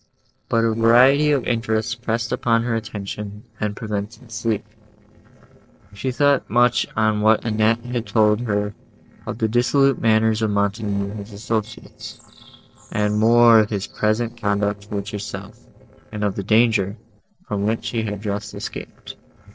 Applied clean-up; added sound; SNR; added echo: neural separator model SepFormer DNS4.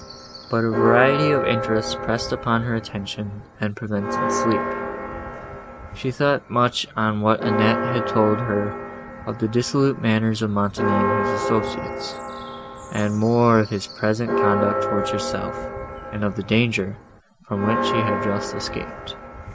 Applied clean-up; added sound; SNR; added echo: none; Church bell; 4 dB; none.